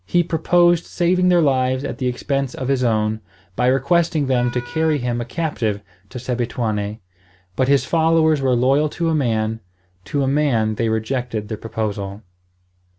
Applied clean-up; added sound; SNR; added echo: none; Wind instrument, woodwind instrument; 19 dB; none.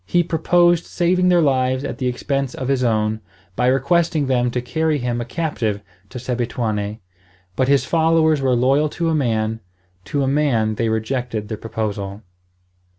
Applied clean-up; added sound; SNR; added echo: none; none; none; none.